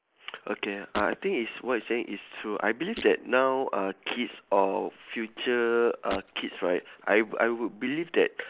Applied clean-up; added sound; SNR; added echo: neural mask model Resemble Enhance denoiser.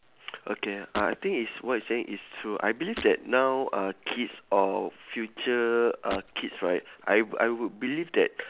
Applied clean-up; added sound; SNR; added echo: none; Shatter; 15 dB; none.